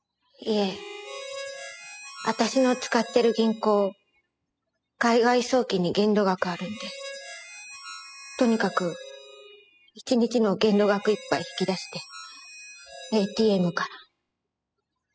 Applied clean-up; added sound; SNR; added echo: classical method spectral subtraction.